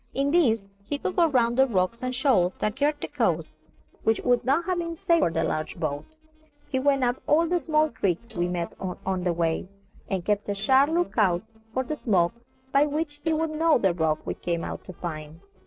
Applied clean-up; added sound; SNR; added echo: neural separator model SepFormer DNS4.